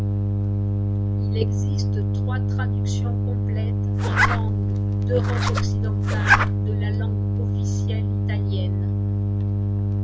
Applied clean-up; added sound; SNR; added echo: none; Zipper (clothing); 3 dB; none.